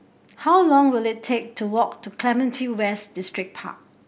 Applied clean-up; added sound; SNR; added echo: none; none; none; none.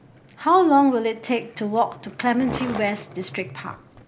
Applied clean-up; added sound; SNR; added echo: none; Skateboard; 16 dB; none.